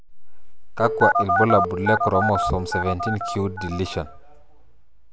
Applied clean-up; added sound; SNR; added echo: none; Telephone; -1 dB; none.